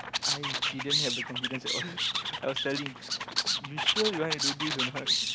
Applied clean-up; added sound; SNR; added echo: none; Animal; -5 dB; none.